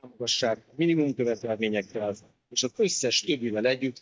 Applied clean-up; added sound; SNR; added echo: neural mask model DeepFilterNet 3.